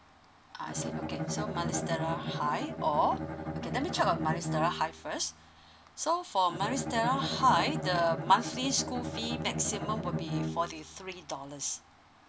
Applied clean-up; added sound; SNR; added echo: none; Bowed string instrument; 5 dB; none.